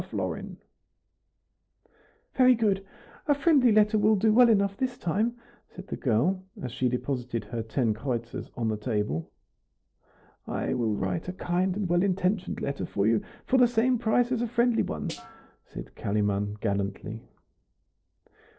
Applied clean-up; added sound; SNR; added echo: neural separator model SepFormer DNS4.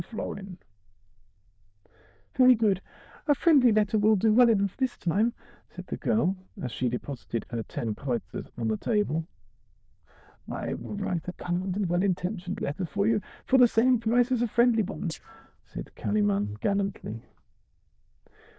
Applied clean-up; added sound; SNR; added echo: neural diffusion model UNIVERSE++.